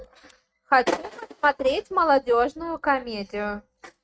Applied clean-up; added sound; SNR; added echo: neural mask model RNNoise.